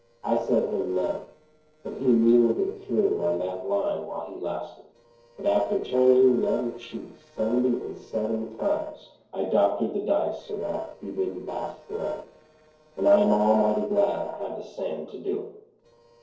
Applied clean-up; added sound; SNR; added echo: neural separator model SepFormer DNS4.